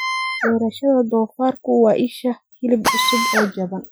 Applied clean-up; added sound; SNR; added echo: classical method Wiener filter.